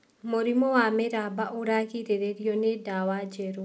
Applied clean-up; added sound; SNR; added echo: none; none; none; none.